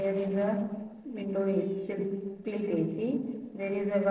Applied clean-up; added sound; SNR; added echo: neural separator model SepFormer DNS4.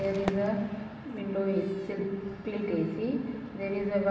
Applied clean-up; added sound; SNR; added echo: none; Crowd / Fireworks; 14 dB; reverberation time 1.1 s.